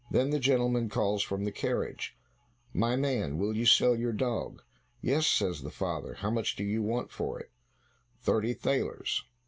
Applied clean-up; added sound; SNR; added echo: none; none; none; none.